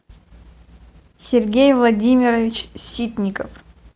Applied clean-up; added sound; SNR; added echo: none; none; none; none.